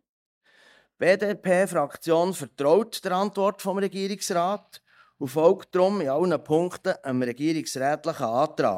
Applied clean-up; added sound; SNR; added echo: neural mask model DeepFilterNet 3.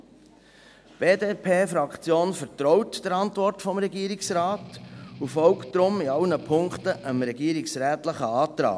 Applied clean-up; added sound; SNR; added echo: none; Strum; 18 dB; none.